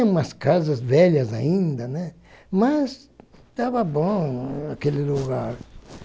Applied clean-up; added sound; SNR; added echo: none; none; none; none.